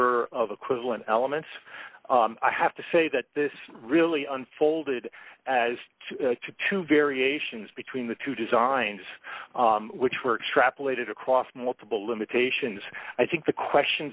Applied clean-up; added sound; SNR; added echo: none; none; none; none.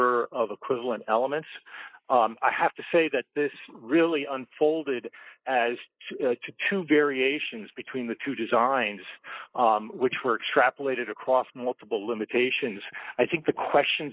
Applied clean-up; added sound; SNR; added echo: neural mask model Resemble Enhance denoiser.